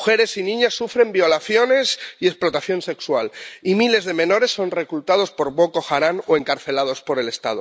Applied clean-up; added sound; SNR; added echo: none; none; none; none.